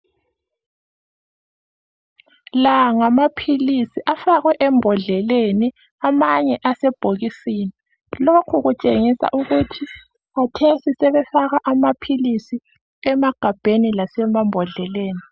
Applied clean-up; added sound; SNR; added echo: none; none; none; none.